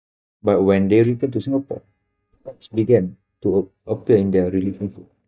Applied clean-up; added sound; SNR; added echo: neural mask model DeepFilterNet 3.